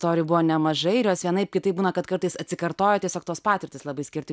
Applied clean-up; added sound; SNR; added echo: none; none; none; none.